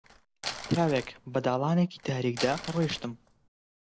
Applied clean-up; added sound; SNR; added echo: none; Crumpling, crinkling; 12 dB; none.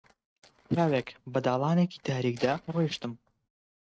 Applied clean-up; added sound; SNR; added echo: neural mask model RNNoise.